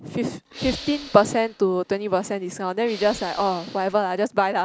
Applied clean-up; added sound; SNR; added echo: none; Hiss / Breathing; 17 dB; none.